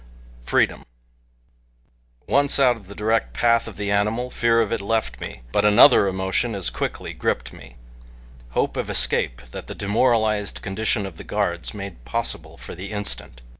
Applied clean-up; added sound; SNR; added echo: none; none; none; none.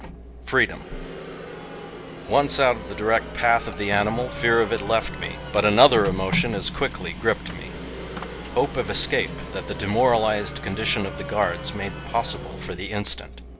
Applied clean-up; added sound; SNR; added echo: none; Printer + Crowd; 10 dB; none.